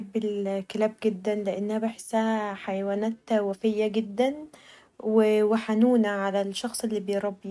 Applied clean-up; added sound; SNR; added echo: none; none; none; none.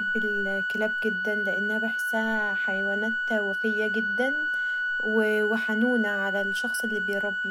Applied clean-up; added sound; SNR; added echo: none; Organ; -2 dB; none.